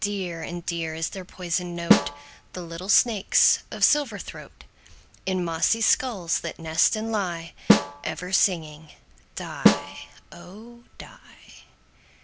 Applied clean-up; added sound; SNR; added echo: none; Snare drum; -3 dB; none.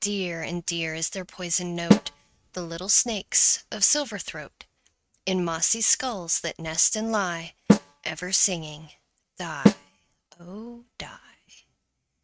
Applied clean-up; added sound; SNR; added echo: neural mask model RNNoise.